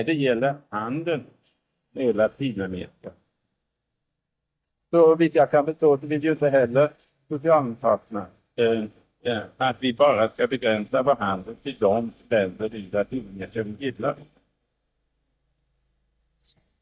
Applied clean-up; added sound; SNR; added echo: neural mask model DeepFilterNet 3.